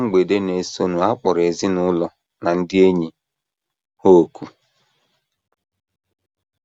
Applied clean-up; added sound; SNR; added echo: none; none; none; none.